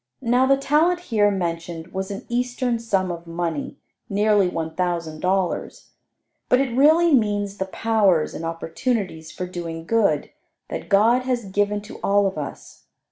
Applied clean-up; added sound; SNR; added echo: none; none; none; none.